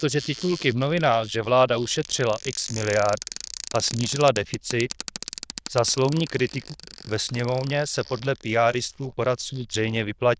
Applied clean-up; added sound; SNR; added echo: neural diffusion model UNIVERSE++.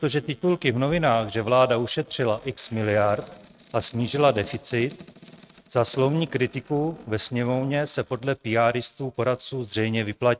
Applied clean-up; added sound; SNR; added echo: neural mask model RNNoise.